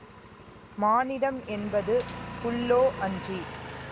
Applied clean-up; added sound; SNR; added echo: none; Engine; 11 dB; none.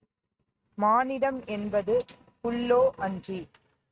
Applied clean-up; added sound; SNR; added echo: neural mask model RNNoise.